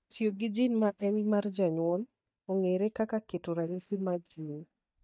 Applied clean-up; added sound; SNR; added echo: neural mask model DeepFilterNet 3.